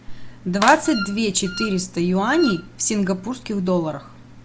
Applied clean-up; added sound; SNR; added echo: none; Wind instrument, woodwind instrument + Clapping; 10 dB; none.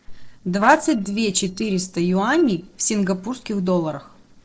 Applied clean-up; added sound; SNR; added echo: neural separator model SepFormer DNS4.